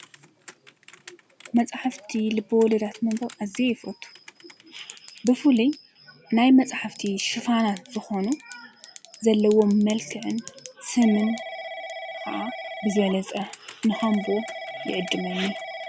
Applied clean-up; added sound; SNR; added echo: none; Telephone / Typing; 15 dB; none.